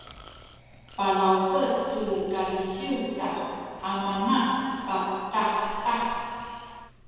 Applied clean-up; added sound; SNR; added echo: none; Breathing; 19 dB; reverberation time 2.1 s.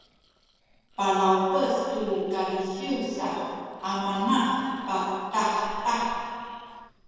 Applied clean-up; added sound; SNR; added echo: neural separator model SepFormer DNS4.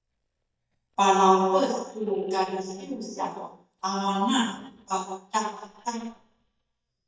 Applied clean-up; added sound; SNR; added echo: neural mask model DeepFilterNet 3.